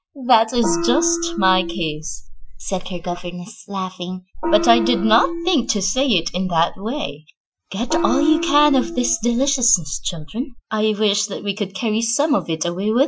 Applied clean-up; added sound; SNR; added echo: classical method Wiener filter.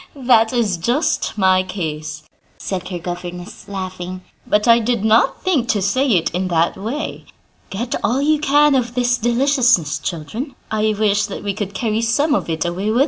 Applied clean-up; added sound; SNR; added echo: none; none; none; none.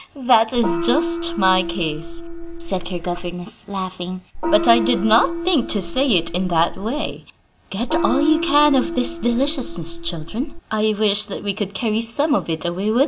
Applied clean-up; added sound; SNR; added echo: none; Gong; 5 dB; none.